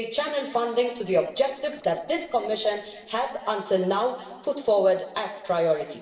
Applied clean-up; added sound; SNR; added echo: neural separator model SepFormer DNS4.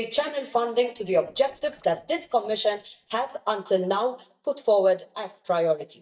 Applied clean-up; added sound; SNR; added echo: neural mask model DeepFilterNet 3.